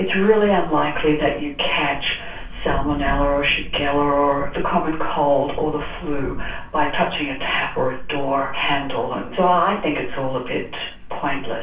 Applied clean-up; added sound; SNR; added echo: none; Thunder; 13 dB; reverberation time 0.3 s.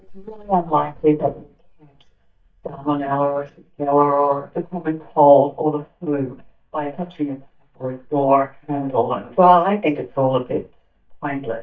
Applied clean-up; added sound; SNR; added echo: neural mask model DeepFilterNet 3.